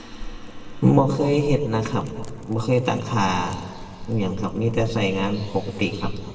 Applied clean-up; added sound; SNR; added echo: none; Crackle; 11 dB; reverberation time 1.8 s.